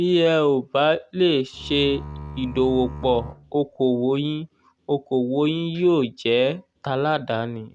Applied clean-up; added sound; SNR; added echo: none; Bowed string instrument; 13 dB; none.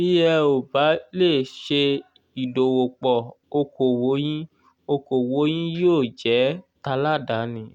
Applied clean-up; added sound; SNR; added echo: none; none; none; none.